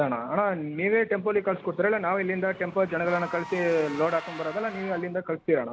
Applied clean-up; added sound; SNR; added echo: none; Engine / Car; 17 dB; none.